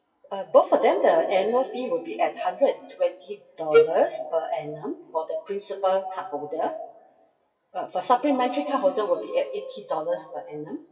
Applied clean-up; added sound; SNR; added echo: classical method WPE with log-MMSE.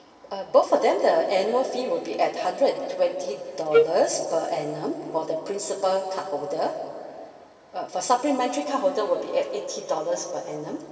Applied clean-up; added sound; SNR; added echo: none; Wind instrument, woodwind instrument; -3 dB; reverberation time 2.4 s.